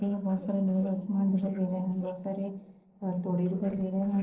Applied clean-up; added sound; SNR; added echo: neural separator model SepFormer DNS4.